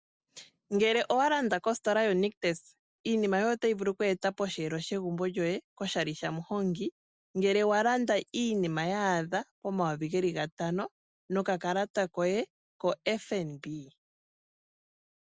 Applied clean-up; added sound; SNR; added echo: none; none; none; none.